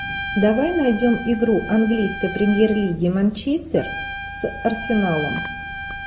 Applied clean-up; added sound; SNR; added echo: none; Trumpet; 10 dB; none.